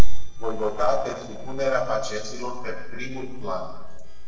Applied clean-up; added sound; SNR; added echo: neural separator model SepFormer DNS4.